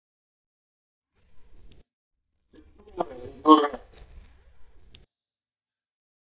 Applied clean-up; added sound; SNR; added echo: neural mask model DeepFilterNet 3.